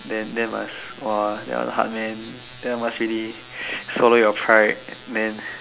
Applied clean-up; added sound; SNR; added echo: none; none; none; none.